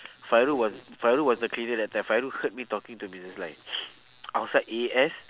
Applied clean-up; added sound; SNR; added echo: none; none; none; none.